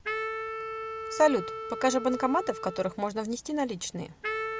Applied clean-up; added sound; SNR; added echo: none; Wind instrument, woodwind instrument; 7 dB; none.